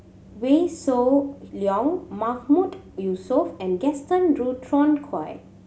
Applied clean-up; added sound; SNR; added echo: none; none; none; none.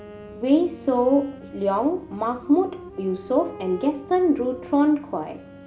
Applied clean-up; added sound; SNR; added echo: none; Wind instrument, woodwind instrument; 19 dB; none.